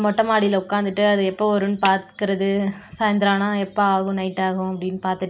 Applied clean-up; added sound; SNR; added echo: none; Clapping; 16 dB; none.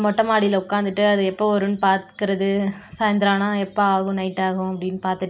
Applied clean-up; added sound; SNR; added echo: none; none; none; none.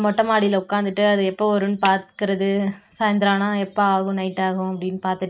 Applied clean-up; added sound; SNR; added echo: neural mask model RNNoise.